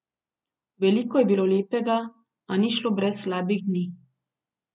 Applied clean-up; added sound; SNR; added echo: none; none; none; none.